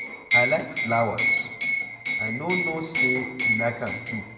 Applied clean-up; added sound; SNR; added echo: none; Liquid; -3 dB; reverberation time 1.6 s.